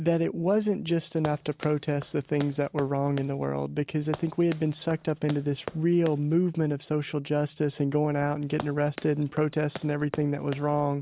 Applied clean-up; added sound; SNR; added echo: none; Run; 16 dB; none.